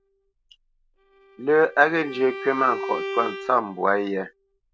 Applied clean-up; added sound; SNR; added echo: none; Bowed string instrument; 12 dB; none.